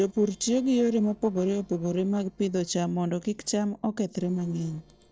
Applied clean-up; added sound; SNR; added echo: neural separator model SepFormer DNS4.